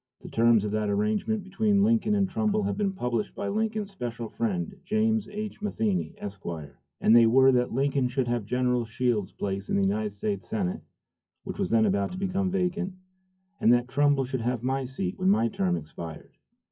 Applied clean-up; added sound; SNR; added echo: classical method WPE with log-MMSE.